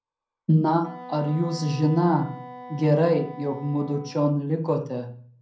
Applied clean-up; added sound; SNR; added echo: none; Wind instrument, woodwind instrument; 18 dB; reverberation time 0.5 s.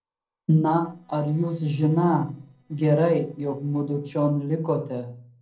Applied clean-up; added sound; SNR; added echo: neural separator model SepFormer DNS4.